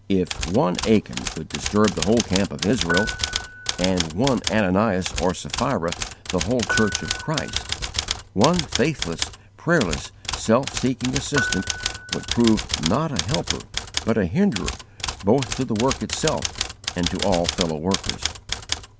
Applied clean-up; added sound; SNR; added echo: none; Typewriter + Piano; 6 dB; none.